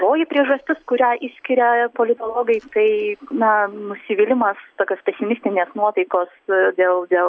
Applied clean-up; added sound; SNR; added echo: none; none; none; none.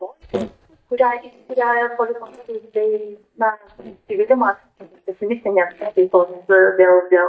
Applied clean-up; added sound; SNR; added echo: neural mask model DeepFilterNet 3.